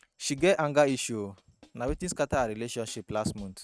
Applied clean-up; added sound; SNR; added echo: neural mask model RNNoise.